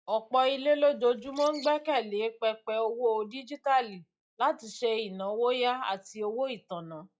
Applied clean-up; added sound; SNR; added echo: classical method log-MMSE.